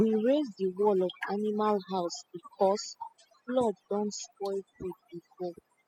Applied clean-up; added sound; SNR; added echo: classical method spectral subtraction.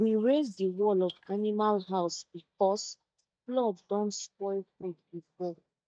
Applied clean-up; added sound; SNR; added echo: neural mask model DeepFilterNet 3.